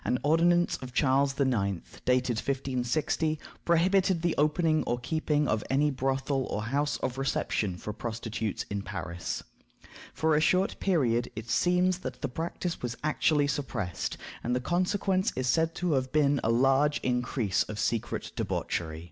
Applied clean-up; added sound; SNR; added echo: none; none; none; none.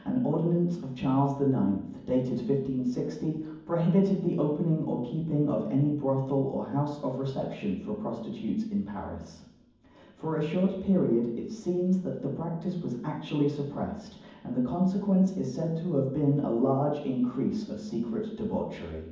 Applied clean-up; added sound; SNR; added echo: none; none; none; reverberation time 1.2 s.